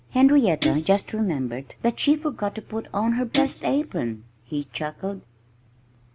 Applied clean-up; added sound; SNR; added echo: none; Guitar; 7 dB; none.